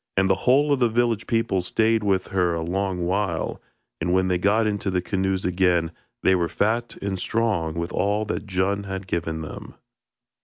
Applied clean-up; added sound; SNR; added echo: none; none; none; none.